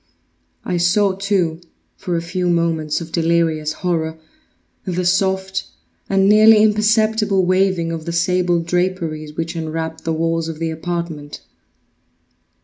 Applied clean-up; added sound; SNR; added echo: none; none; none; none.